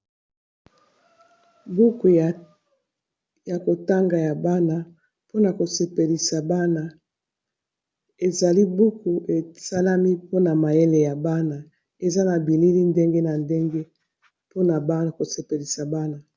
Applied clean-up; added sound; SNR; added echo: none; none; none; none.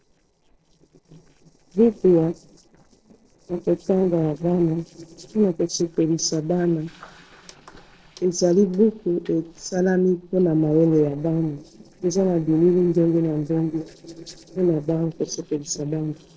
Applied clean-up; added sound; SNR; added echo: neural separator model SepFormer DNS4.